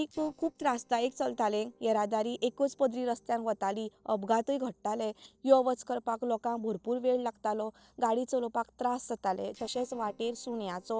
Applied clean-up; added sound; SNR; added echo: neural separator model SepFormer DNS4.